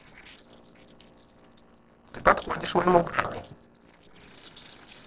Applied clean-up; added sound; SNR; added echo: neural separator model SepFormer DNS4.